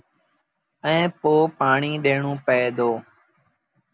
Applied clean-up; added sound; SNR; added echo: none; none; none; none.